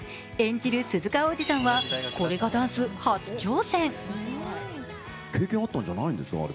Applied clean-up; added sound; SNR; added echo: none; none; none; none.